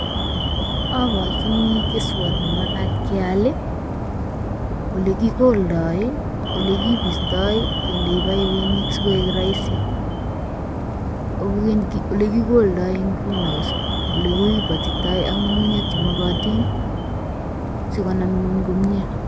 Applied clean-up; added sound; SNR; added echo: none; Alarm; 0 dB; none.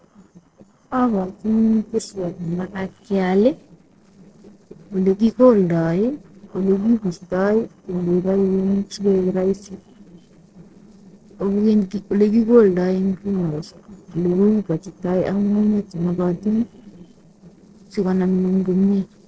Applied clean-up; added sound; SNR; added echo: neural separator model SepFormer DNS4.